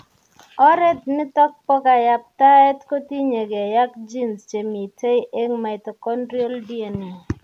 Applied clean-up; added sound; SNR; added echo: none; none; none; none.